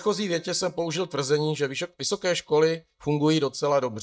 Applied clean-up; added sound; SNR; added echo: neural mask model DeepFilterNet 3.